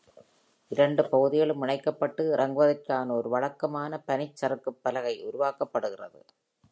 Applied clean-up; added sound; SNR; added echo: none; none; none; none.